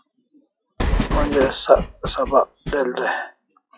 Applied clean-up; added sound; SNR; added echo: classical method log-MMSE.